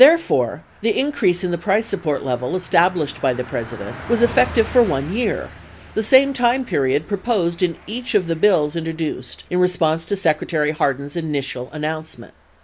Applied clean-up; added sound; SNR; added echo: none; Car passing by; 19 dB; none.